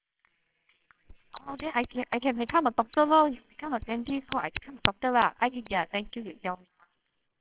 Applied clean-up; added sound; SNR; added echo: neural separator model SepFormer WHAMR!.